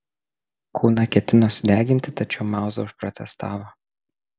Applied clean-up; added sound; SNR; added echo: none; none; none; none.